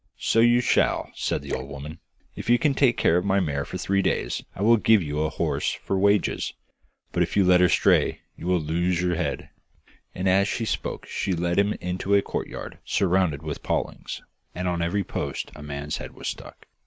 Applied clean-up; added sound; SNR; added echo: none; Drip / Splash, splatter; 18 dB; none.